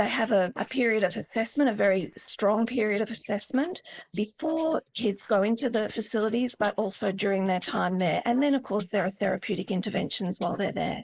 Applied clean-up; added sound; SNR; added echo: neural mask model Resemble Enhance denoiser.